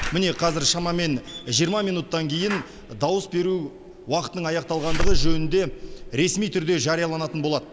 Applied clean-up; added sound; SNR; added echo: none; Slam / Alarm; 3 dB; none.